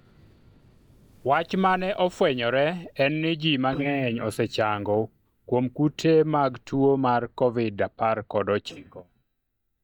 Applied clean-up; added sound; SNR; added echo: neural mask model DeepFilterNet 3.